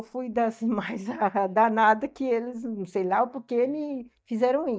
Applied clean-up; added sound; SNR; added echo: neural mask model DeepFilterNet 3.